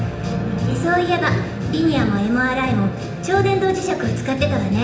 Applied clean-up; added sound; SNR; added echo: none; none; none; reverberation time 0.8 s.